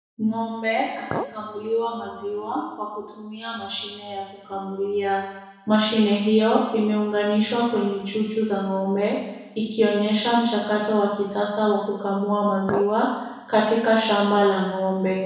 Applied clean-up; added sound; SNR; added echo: none; Chink, clink; 13 dB; reverberation time 1.0 s.